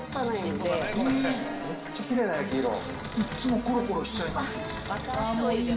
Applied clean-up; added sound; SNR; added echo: none; Cupboard open or close; 13 dB; reverberation time 1.5 s.